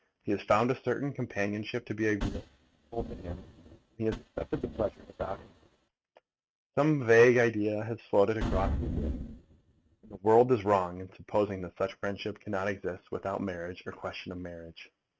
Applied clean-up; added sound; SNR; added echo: neural mask model RNNoise.